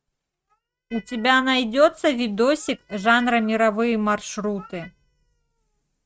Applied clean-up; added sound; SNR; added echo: neural mask model RNNoise.